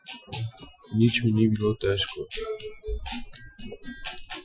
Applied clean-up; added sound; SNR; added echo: classical method Wiener filter.